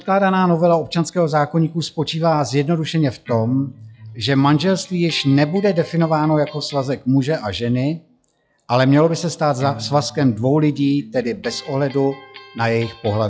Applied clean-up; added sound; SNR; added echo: classical method log-MMSE.